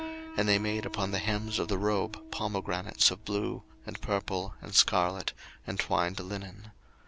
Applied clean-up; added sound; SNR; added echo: none; Piano; 16 dB; none.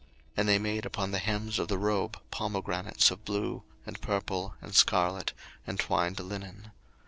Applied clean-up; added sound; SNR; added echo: neural separator model SepFormer DNS4.